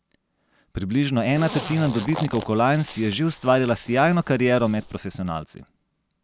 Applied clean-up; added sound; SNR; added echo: none; Zipper (clothing); 15 dB; none.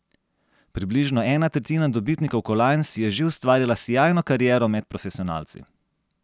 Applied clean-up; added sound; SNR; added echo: none; none; none; none.